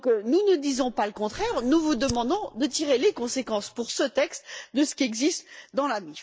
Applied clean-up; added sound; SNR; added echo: neural mask model DeepFilterNet 3.